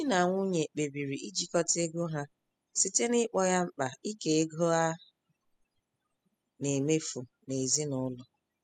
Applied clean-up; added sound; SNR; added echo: classical method spectral subtraction.